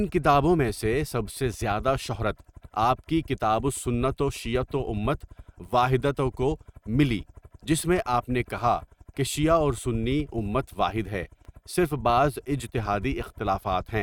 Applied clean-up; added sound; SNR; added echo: neural mask model RNNoise.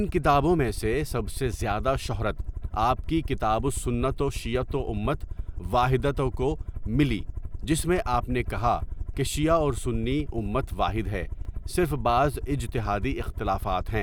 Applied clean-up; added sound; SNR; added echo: none; Aircraft; 5 dB; none.